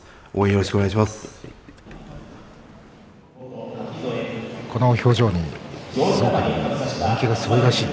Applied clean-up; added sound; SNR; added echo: none; Gurgling / Liquid; 17 dB; none.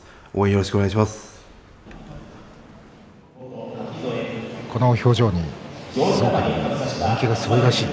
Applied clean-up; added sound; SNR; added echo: none; none; none; none.